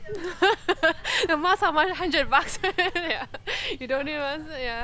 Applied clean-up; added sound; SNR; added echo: none; Insect; 14 dB; none.